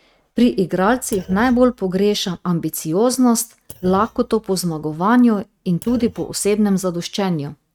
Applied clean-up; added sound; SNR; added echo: neural mask model RNNoise.